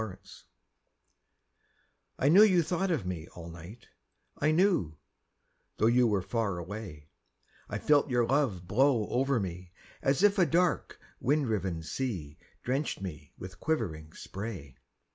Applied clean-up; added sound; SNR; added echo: none; none; none; none.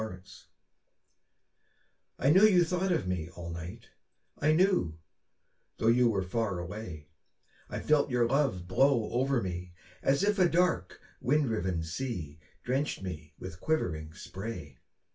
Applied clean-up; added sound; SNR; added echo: none; none; none; reverberation time 0.2 s.